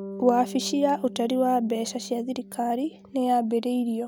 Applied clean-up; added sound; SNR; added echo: none; Bass guitar; 16 dB; none.